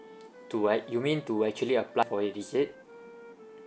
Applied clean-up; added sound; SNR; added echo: none; Wind instrument, woodwind instrument; 20 dB; none.